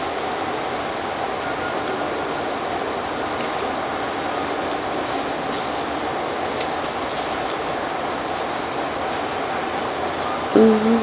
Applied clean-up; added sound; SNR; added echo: none; Fart; 19 dB; none.